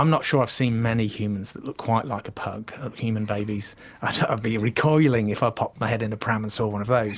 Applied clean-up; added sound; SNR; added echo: none; none; none; none.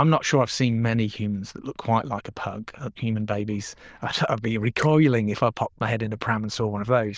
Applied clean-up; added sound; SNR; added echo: neural diffusion model UNIVERSE++.